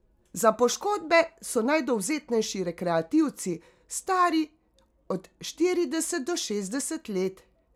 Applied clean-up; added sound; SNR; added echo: none; none; none; none.